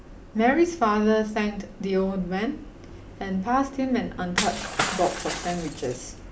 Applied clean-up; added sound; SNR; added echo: none; Shatter / Crushing; 5 dB; none.